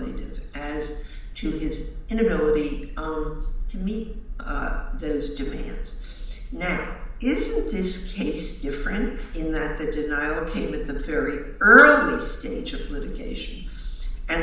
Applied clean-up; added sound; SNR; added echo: none; none; none; reverberation time 0.8 s.